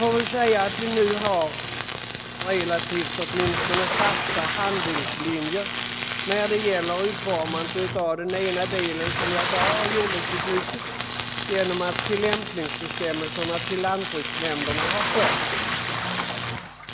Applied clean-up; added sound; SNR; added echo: none; Bathtub (filling or washing) / Splash, splatter + Tools; 1 dB; none.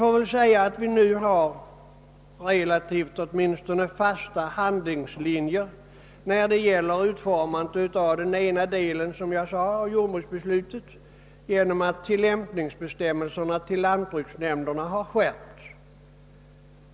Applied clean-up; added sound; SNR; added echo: none; none; none; none.